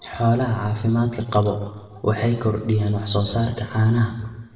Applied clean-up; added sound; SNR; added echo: none; none; none; reverberation time 1.1 s.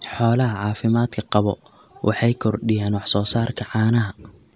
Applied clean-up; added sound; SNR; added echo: none; none; none; none.